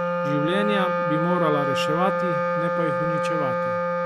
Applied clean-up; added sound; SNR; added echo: none; Wind instrument, woodwind instrument; -4 dB; none.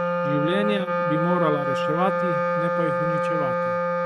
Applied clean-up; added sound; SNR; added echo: neural mask model RNNoise.